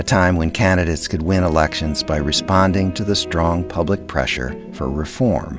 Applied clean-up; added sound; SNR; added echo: none; Wind instrument, woodwind instrument; 18 dB; none.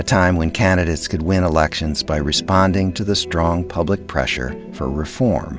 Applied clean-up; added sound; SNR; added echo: none; none; none; none.